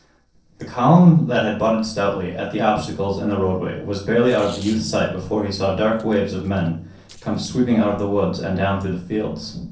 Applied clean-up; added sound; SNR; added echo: neural separator model SepFormer DNS4.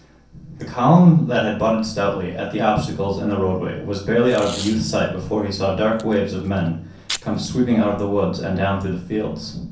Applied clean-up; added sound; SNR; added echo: none; Packing tape, duct tape; 17 dB; reverberation time 0.6 s.